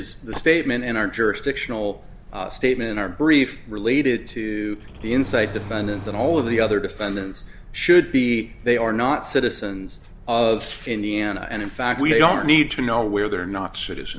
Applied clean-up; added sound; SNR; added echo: none; Engine starting; 13 dB; none.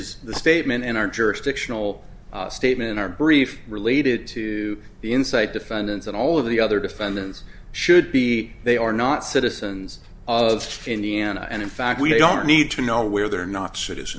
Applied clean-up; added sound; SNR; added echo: none; none; none; none.